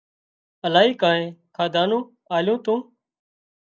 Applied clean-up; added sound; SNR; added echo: none; none; none; none.